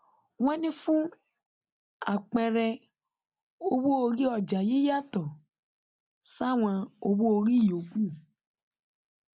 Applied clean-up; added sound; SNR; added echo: none; none; none; none.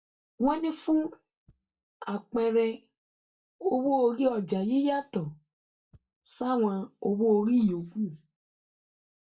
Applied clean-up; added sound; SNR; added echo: neural mask model DeepFilterNet 3.